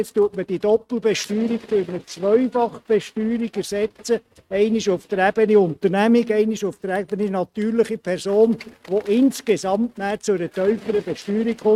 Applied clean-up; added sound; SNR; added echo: neural mask model RNNoise.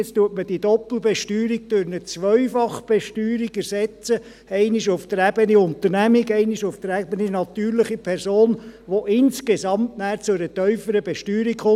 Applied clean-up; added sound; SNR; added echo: none; none; none; none.